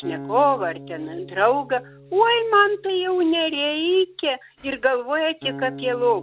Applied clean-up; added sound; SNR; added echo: none; Acoustic guitar; 17 dB; none.